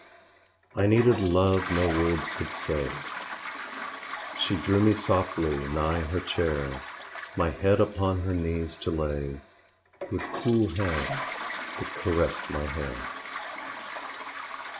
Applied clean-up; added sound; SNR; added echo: none; Toilet flush; 9 dB; none.